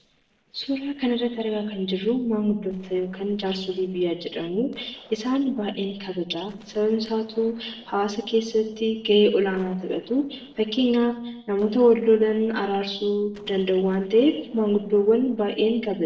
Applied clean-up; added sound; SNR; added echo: neural separator model SepFormer DNS4.